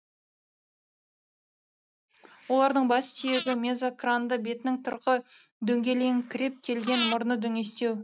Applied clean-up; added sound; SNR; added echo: neural mask model RNNoise.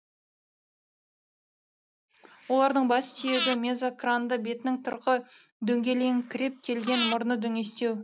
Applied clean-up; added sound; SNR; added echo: none; Breathing; 7 dB; none.